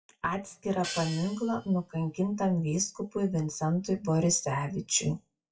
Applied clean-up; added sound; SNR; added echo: classical method WPE with log-MMSE.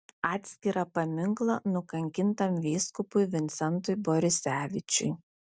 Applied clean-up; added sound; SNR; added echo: none; none; none; none.